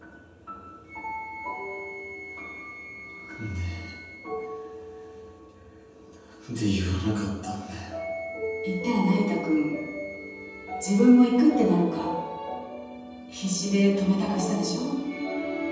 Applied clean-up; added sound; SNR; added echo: none; Wind instrument, woodwind instrument; 18 dB; reverberation time 1.1 s.